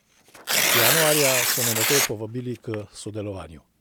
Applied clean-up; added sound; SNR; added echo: none; Tearing; -4 dB; none.